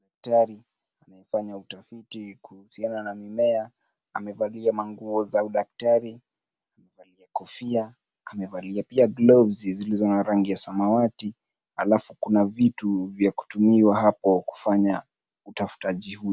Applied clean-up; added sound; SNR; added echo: none; none; none; none.